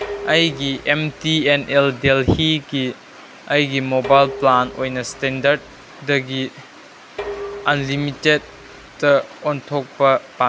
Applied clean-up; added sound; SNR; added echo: none; Dishes, pots, and pans; 16 dB; none.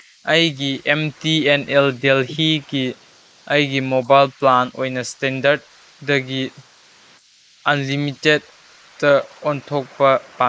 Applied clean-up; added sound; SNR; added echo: neural mask model Resemble Enhance denoiser.